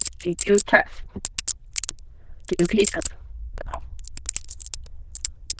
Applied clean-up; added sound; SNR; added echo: neural diffusion model UNIVERSE++.